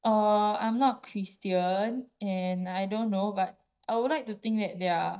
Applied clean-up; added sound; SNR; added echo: neural mask model DeepFilterNet 3.